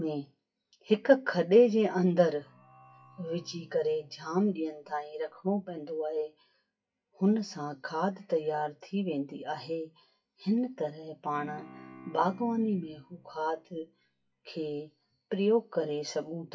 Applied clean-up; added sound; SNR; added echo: classical method WPE with log-MMSE.